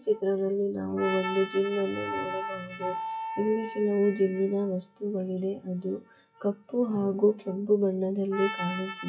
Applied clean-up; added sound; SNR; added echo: classical method WPE with log-MMSE.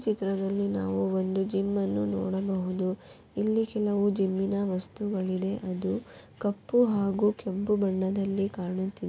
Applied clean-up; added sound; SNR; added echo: none; none; none; none.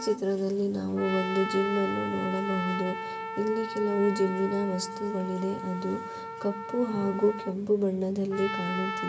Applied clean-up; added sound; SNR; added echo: none; Trumpet; 7 dB; reverberation time 1.8 s.